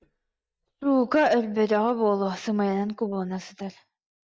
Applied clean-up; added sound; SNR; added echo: neural mask model DeepFilterNet 3.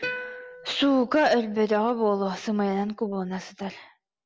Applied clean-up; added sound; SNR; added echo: none; Plucked string instrument; 14 dB; none.